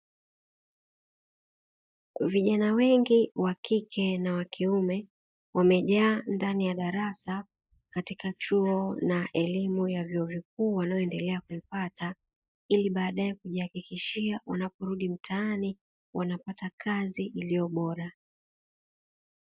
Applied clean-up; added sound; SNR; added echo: neural mask model Resemble Enhance denoiser.